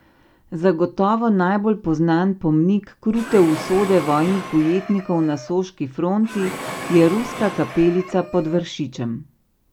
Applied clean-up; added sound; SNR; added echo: none; Mechanisms + Chicken, rooster; 13 dB; none.